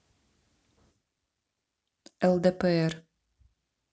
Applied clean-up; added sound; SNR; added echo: none; none; none; none.